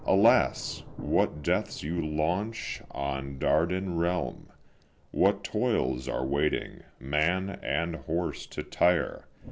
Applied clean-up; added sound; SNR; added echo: none; Thunder / Rain; 20 dB; none.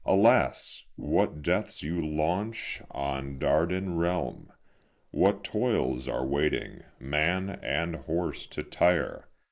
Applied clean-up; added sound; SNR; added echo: neural mask model Resemble Enhance denoiser.